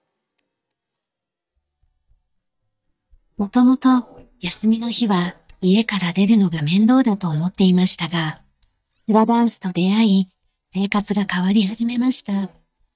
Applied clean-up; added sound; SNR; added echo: neural mask model DeepFilterNet 3.